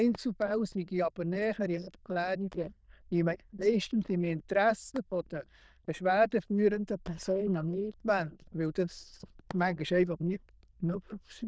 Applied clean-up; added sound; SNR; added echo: neural diffusion model UNIVERSE++.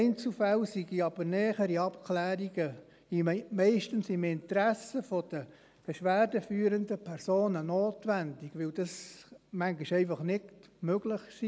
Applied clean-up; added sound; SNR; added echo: none; none; none; none.